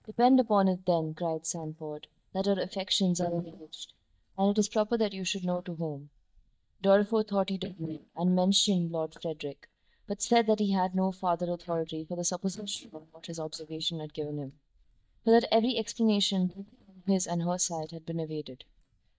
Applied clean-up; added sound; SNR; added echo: neural mask model DeepFilterNet 3.